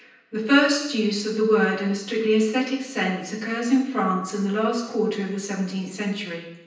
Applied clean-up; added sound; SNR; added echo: none; none; none; reverberation time 0.9 s.